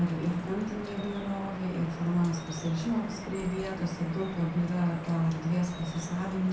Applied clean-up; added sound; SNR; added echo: none; Drip; 10 dB; reverberation time 0.6 s.